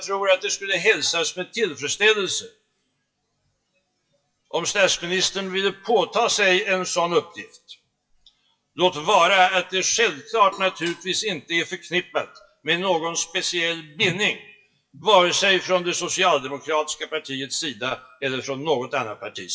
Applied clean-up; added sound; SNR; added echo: classical method WPE with log-MMSE.